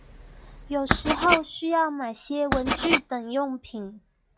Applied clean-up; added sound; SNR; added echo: classical method log-MMSE.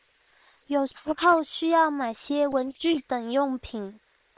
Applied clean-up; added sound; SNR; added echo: neural separator model SepFormer WHAM!.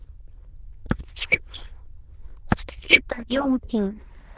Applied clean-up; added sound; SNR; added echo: neural diffusion model UNIVERSE++.